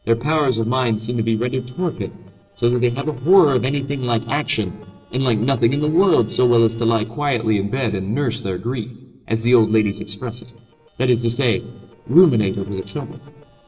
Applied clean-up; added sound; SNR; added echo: neural separator model SepFormer DNS4.